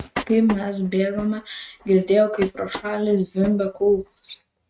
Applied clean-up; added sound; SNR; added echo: neural mask model RNNoise.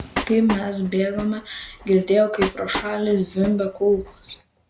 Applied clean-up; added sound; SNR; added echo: none; Train; 11 dB; none.